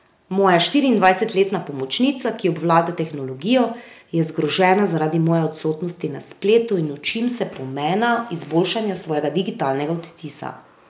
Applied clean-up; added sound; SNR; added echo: none; none; none; none.